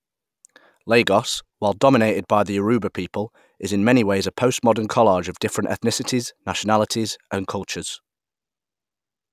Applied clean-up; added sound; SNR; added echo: none; none; none; none.